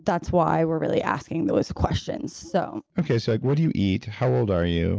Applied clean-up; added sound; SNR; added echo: none; none; none; none.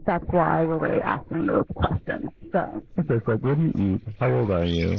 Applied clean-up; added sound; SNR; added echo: neural mask model Resemble Enhance denoiser.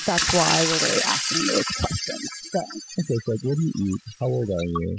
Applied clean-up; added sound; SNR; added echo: classical method spectral subtraction.